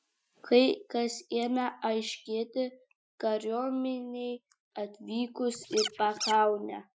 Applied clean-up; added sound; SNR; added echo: classical method Wiener filter.